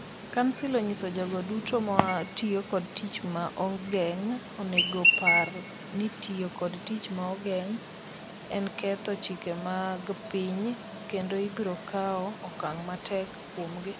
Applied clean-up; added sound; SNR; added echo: none; Chirp, tweet; 3 dB; none.